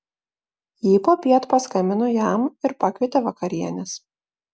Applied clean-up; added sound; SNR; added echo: none; none; none; none.